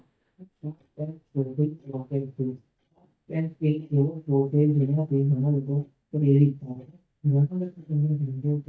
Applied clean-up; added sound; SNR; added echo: neural mask model DeepFilterNet 3.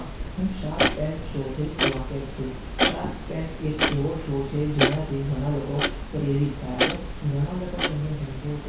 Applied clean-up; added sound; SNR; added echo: none; Clock; 0 dB; reverberation time 0.6 s.